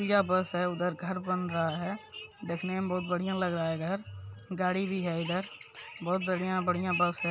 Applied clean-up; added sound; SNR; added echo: none; none; none; none.